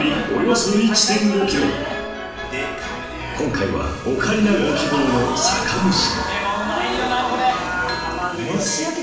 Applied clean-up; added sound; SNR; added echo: none; Bell; 17 dB; reverberation time 0.9 s.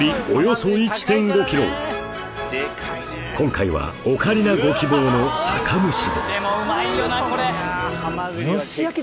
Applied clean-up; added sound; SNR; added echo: none; none; none; none.